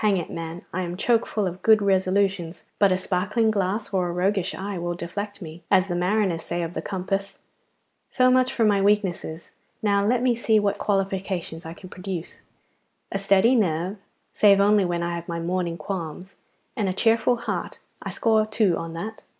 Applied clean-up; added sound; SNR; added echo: neural mask model Resemble Enhance denoiser.